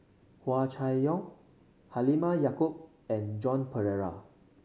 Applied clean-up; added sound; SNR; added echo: none; none; none; none.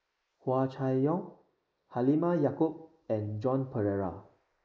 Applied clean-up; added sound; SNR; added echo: neural mask model Resemble Enhance denoiser.